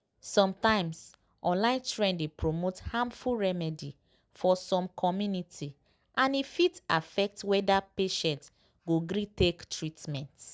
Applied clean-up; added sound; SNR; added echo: none; none; none; none.